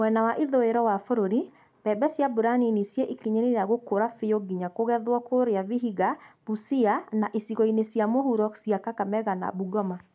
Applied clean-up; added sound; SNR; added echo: none; none; none; none.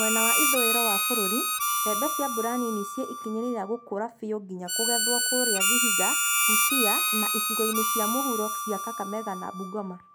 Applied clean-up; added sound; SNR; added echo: none; Harmonica; -4 dB; none.